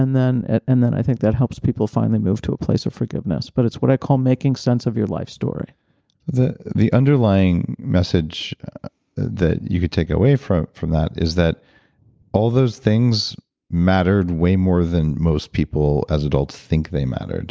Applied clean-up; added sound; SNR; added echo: none; none; none; none.